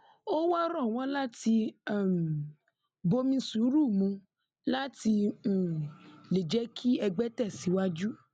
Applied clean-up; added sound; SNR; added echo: none; none; none; none.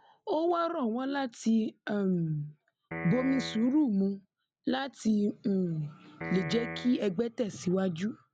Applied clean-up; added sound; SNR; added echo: none; Piano; 9 dB; none.